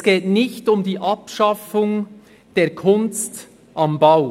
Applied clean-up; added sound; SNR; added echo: none; none; none; none.